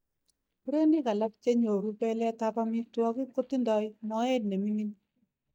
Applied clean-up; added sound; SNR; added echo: neural mask model DeepFilterNet 3.